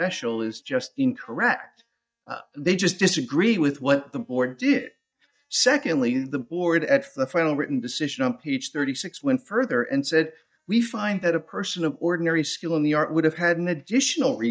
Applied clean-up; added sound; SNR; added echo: neural mask model DeepFilterNet 3.